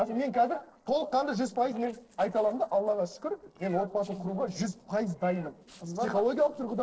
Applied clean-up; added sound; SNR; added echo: neural separator model SepFormer DNS4.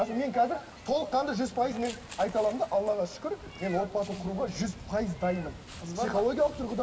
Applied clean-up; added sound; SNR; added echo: none; Meow; 16 dB; reverberation time 2.1 s.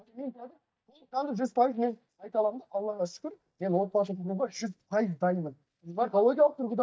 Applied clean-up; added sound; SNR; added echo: neural mask model DeepFilterNet 3.